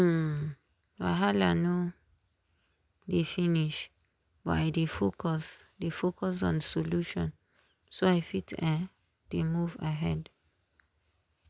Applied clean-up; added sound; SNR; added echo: none; none; none; none.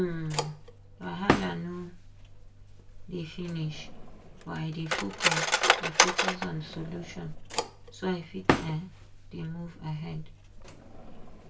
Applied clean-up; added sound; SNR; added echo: none; Cutlery, silverware; -5 dB; reverberation time 0.2 s.